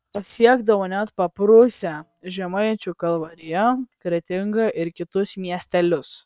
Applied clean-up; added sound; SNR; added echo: neural separator model SepFormer WHAM!.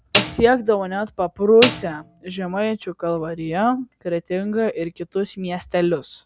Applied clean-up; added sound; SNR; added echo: none; Snare drum; 7 dB; none.